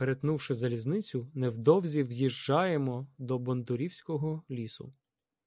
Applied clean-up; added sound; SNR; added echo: none; none; none; none.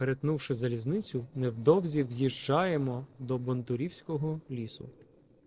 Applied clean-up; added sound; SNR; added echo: neural separator model SepFormer DNS4.